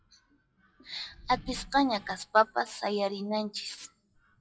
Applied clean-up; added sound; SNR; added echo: classical method WPE with log-MMSE.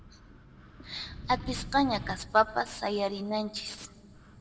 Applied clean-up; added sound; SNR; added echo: none; Wind; 13 dB; reverberation time 1.6 s.